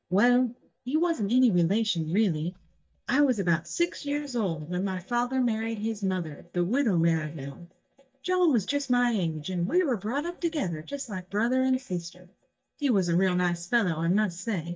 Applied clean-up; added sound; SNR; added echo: neural mask model DeepFilterNet 3.